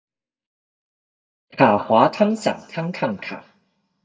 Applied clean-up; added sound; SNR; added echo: neural mask model DeepFilterNet 3.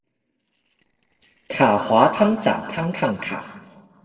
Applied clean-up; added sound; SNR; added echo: neural separator model SepFormer DNS4.